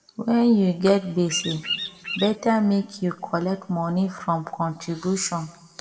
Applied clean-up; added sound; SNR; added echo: none; Bird vocalization, bird call, bird song; 7 dB; reverberation time 1.1 s.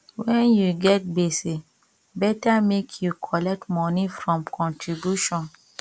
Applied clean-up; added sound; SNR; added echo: none; none; none; none.